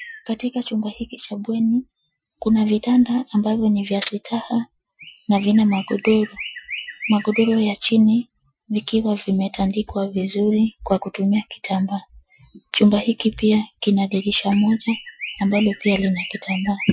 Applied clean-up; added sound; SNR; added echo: classical method Wiener filter.